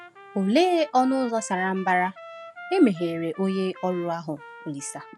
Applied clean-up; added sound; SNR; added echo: none; Trumpet; 18 dB; none.